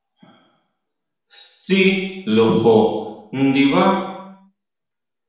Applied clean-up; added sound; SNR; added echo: none; none; none; reverberation time 1.0 s.